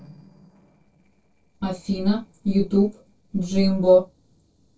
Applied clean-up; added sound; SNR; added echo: neural separator model SepFormer DNS4.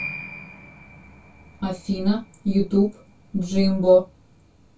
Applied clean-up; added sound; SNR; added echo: none; Piano; 18 dB; reverberation time 0.2 s.